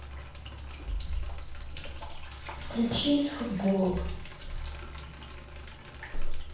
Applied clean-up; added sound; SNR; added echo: none; Sink (filling or washing); 1 dB; reverberation time 0.7 s.